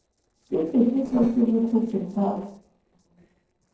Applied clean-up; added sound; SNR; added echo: neural separator model SepFormer DNS4.